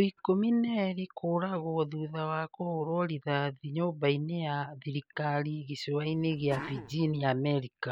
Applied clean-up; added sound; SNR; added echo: none; Sneeze; 14 dB; none.